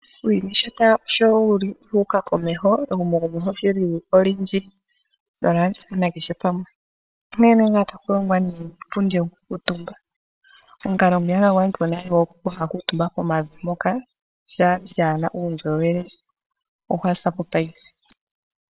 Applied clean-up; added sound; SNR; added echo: neural separator model SepFormer WHAM!.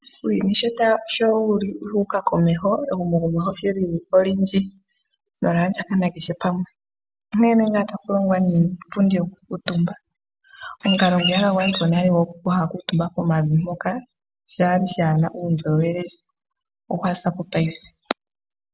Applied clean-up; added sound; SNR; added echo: none; Bird vocalization, bird call, bird song; 6 dB; none.